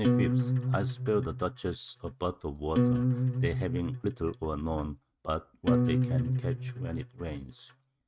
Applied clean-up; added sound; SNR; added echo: neural mask model RNNoise.